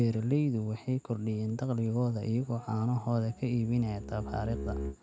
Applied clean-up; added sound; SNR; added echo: none; Bowed string instrument; 8 dB; none.